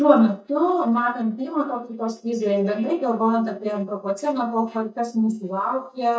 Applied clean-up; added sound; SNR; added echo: neural mask model DeepFilterNet 3.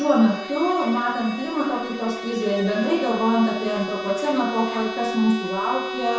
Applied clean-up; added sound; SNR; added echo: none; Bowed string instrument; 9 dB; reverberation time 0.7 s.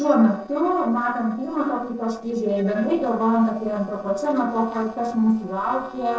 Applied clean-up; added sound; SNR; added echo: neural separator model SepFormer DNS4.